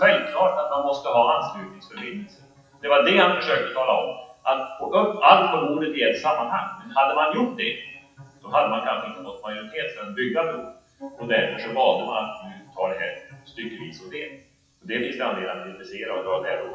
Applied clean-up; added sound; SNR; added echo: classical method WPE with log-MMSE.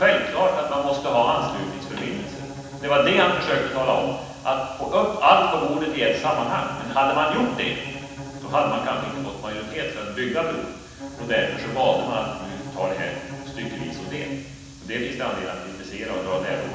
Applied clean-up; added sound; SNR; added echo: none; Bowed string instrument; 13 dB; reverberation time 1.1 s.